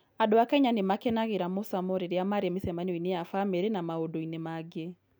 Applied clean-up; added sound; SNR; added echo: none; none; none; none.